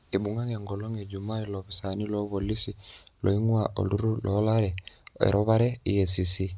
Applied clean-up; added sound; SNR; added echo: none; none; none; none.